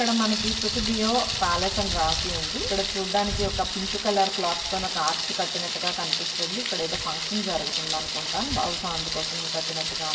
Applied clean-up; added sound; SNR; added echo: none; Thunder; 0 dB; reverberation time 0.8 s.